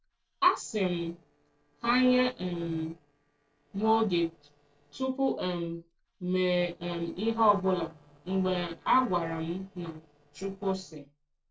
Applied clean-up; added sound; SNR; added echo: neural separator model SepFormer DNS4.